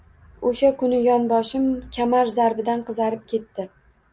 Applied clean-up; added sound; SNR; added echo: none; none; none; none.